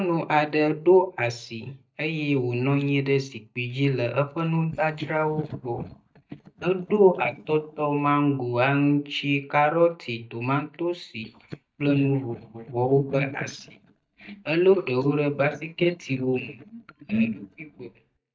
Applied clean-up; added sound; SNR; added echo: neural mask model DeepFilterNet 3.